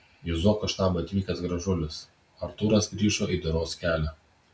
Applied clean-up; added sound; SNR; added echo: none; none; none; none.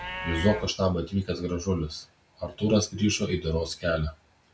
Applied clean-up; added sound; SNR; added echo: none; Livestock, farm animals, working animals; 15 dB; none.